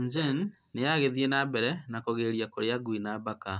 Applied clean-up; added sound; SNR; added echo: none; none; none; none.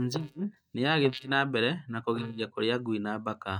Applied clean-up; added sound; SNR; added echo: neural mask model DeepFilterNet 3.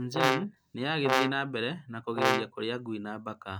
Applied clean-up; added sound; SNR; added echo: none; Brass instrument; -2 dB; none.